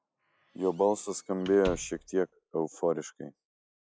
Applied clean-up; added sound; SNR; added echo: classical method log-MMSE.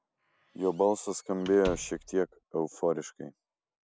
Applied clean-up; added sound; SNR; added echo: none; Squeak / Slam; 17 dB; none.